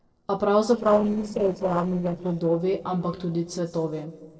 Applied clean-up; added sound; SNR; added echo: neural separator model SepFormer DNS4.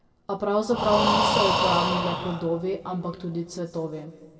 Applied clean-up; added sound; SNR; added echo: none; Breathing; -1 dB; reverberation time 1.6 s.